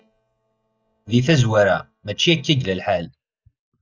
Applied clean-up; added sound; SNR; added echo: neural mask model DeepFilterNet 3.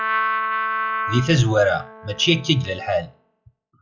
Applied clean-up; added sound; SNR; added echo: classical method log-MMSE.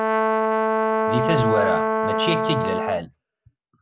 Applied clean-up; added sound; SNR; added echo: none; Brass instrument; -5 dB; none.